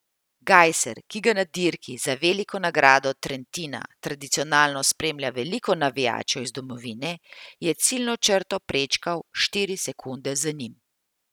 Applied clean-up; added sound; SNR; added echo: none; none; none; none.